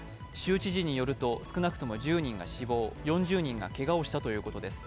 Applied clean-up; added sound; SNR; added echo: none; none; none; none.